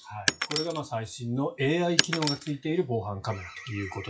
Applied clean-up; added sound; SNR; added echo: classical method WPE with log-MMSE.